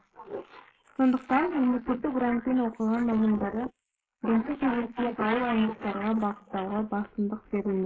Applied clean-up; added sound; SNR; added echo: neural mask model Resemble Enhance denoiser.